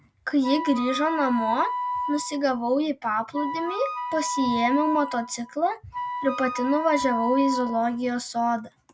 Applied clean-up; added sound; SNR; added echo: none; Wind instrument, woodwind instrument; 5 dB; none.